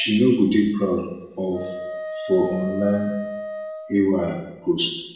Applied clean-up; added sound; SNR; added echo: none; Wind instrument, woodwind instrument; 11 dB; reverberation time 0.9 s.